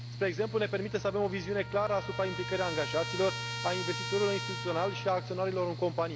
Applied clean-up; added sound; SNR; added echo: none; Trumpet + Mechanical fan; 6 dB; none.